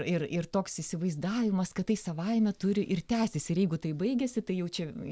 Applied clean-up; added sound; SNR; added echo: none; none; none; none.